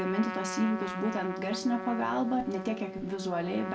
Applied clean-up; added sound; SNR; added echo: none; Trumpet; 8 dB; reverberation time 0.2 s.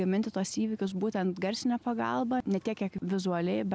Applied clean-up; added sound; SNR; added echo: none; none; none; none.